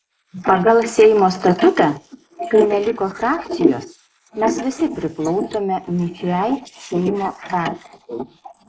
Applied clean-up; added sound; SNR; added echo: neural mask model Resemble Enhance denoiser.